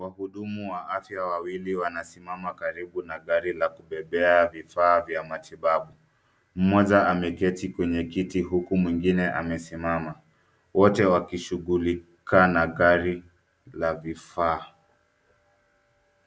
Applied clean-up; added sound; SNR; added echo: none; none; none; none.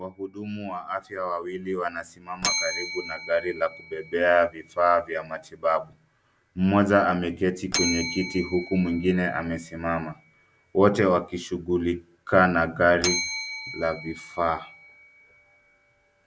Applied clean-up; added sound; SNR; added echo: none; Bell; 11 dB; none.